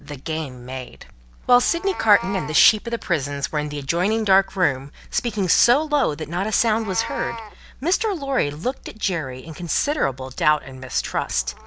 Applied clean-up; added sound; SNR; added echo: none; Meow; 18 dB; none.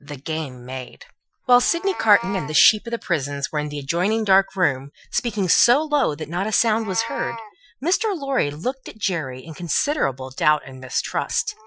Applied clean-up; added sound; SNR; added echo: classical method Wiener filter.